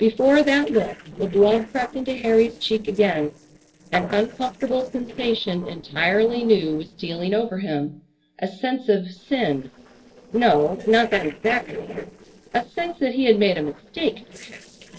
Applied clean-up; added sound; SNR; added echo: neural separator model SepFormer DNS4.